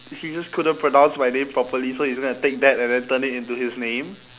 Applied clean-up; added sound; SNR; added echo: none; none; none; none.